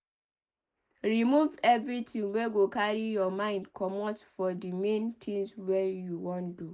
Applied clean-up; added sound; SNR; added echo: neural mask model Resemble Enhance denoiser.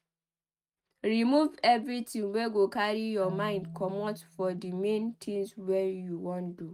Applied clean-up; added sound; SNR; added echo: neural mask model RNNoise.